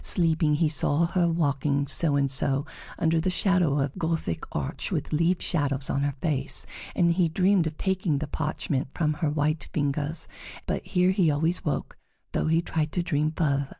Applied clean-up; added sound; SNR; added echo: none; none; none; none.